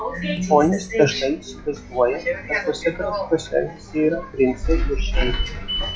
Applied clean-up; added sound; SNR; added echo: classical method log-MMSE.